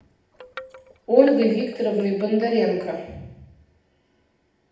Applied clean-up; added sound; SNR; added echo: none; Wind chime; 19 dB; reverberation time 0.8 s.